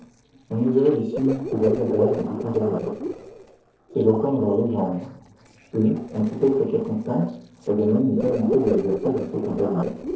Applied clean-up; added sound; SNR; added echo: neural separator model SepFormer DNS4.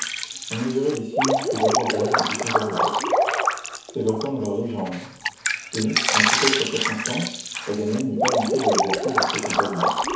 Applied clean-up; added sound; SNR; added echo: none; Drip; -3 dB; reverberation time 0.6 s.